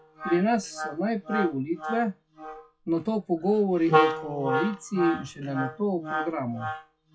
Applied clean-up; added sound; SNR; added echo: classical method WPE with log-MMSE.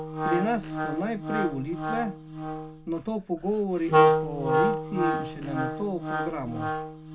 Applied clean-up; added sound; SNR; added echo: none; Wind instrument, woodwind instrument; -3 dB; reverberation time 0.2 s.